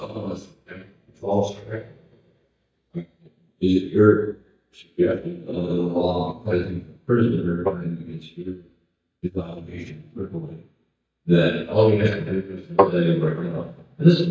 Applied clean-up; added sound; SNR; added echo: neural mask model DeepFilterNet 3.